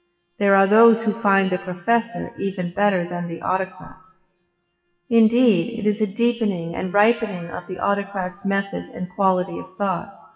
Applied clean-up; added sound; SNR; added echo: classical method WPE with log-MMSE.